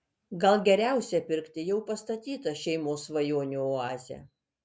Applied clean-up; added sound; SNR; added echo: none; none; none; none.